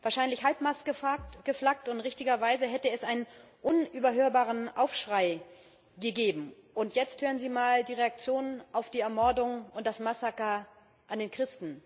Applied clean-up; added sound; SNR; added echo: none; Bass drum; 19 dB; none.